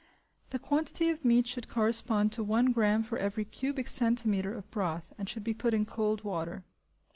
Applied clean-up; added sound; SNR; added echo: none; none; none; none.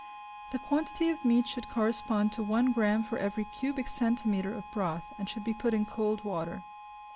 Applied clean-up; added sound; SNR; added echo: none; Harmonica; 15 dB; none.